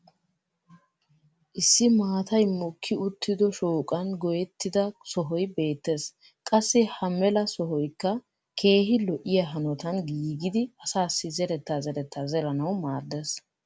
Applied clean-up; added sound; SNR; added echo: none; none; none; none.